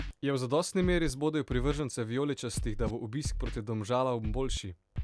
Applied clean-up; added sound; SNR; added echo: none; Scratching (performance technique); 6 dB; none.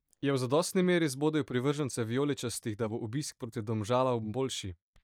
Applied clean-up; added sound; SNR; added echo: neural mask model DeepFilterNet 3.